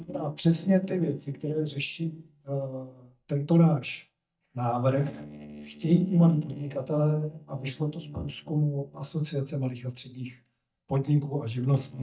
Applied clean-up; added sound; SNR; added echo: neural mask model DeepFilterNet 3.